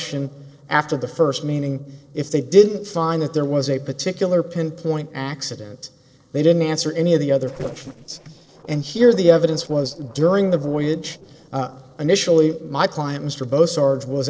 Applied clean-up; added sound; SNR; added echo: neural separator model SepFormer DNS4.